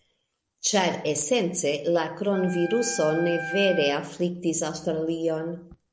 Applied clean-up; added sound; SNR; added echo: none; Wind instrument, woodwind instrument; 10 dB; none.